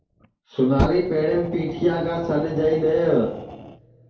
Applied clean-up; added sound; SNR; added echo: none; Fire; 9 dB; reverberation time 2.3 s.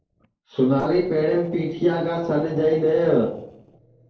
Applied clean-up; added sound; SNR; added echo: neural separator model SepFormer DNS4.